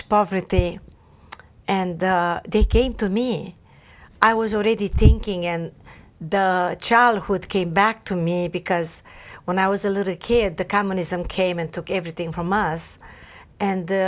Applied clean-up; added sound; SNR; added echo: none; none; none; none.